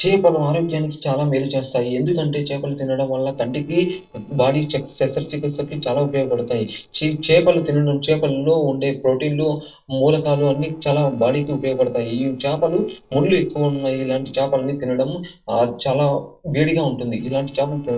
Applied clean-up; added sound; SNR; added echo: neural separator model SepFormer DNS4.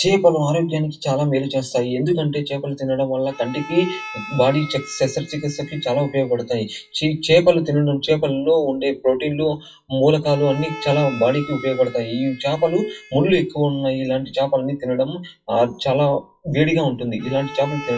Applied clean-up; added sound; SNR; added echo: classical method WPE with log-MMSE.